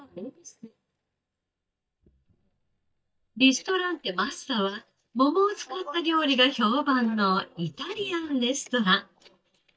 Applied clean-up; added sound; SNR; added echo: neural mask model DeepFilterNet 3.